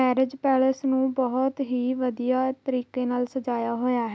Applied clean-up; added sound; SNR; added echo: none; none; none; none.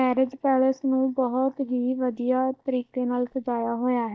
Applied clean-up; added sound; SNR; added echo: neural mask model DeepFilterNet 3.